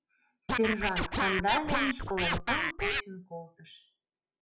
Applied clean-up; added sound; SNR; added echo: none; Scratching (performance technique); -3 dB; none.